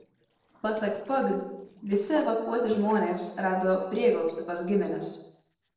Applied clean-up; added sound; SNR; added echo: neural separator model SepFormer DNS4.